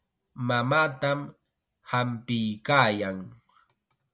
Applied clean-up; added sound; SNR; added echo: none; none; none; none.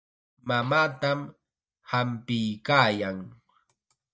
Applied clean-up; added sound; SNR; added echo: neural mask model DeepFilterNet 3.